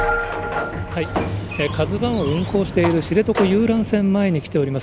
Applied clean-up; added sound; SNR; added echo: none; Sliding door; 7 dB; none.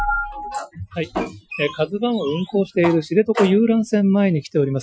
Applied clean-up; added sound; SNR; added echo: classical method Wiener filter.